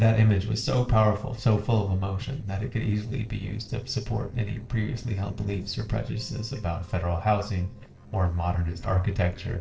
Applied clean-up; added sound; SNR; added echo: neural separator model SepFormer DNS4.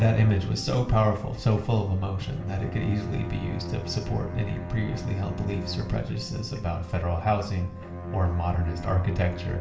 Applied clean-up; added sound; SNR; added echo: none; Bowed string instrument; 11 dB; reverberation time 0.7 s.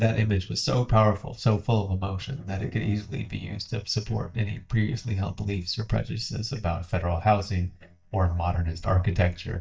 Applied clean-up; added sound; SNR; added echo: neural mask model DeepFilterNet 3.